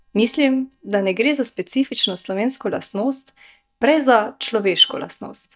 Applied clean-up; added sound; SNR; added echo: neural mask model DeepFilterNet 3.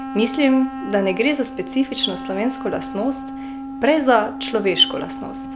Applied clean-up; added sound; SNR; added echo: none; Wind instrument, woodwind instrument; 10 dB; none.